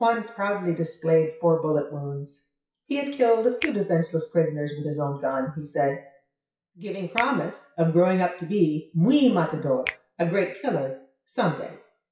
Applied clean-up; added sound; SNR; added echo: classical method WPE with log-MMSE.